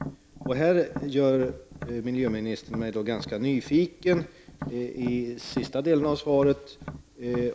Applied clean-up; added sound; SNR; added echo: none; Tap; 13 dB; none.